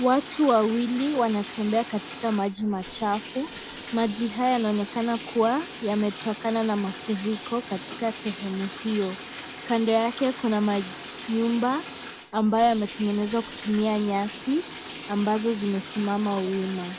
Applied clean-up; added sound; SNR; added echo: none; Bathtub (filling or washing); 11 dB; none.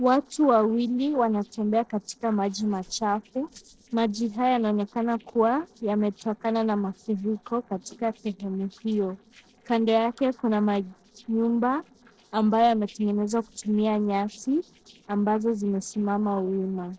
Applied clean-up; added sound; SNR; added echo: neural separator model SepFormer DNS4.